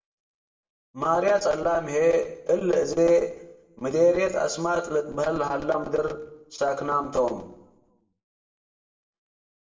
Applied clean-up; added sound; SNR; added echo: none; none; none; reverberation time 0.7 s.